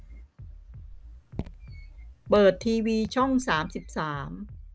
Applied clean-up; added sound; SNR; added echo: none; Raindrop / Drip + Bass drum; 15 dB; none.